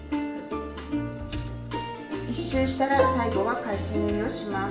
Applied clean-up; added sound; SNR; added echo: none; Plucked string instrument; 2 dB; reverberation time 0.5 s.